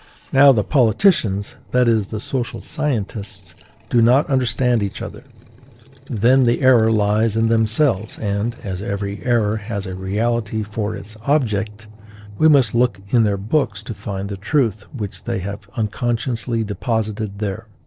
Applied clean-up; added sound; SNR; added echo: neural separator model SepFormer DNS4.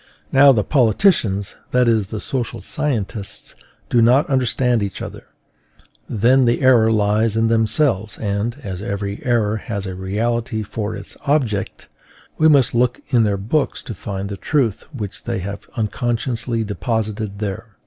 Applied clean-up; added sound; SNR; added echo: none; none; none; none.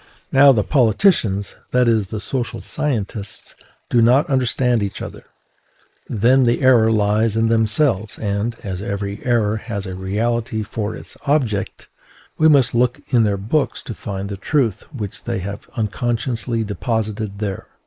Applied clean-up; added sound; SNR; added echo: neural mask model Resemble Enhance denoiser.